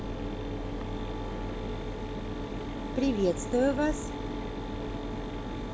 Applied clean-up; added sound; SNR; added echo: none; Mechanisms; 0 dB; none.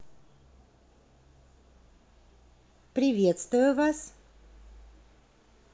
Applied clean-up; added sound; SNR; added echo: none; none; none; none.